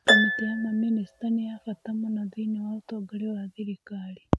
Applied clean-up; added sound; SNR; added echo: none; Harp; 0 dB; none.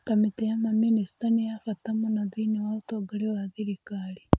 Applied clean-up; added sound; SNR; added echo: none; none; none; none.